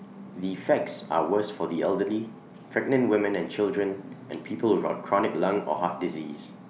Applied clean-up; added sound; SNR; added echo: none; none; none; none.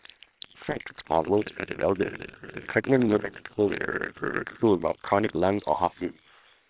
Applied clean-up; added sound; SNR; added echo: neural separator model SepFormer WHAM!.